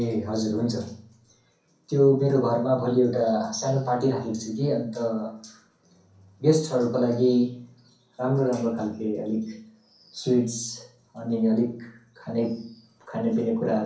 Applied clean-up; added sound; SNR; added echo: none; none; none; reverberation time 0.6 s.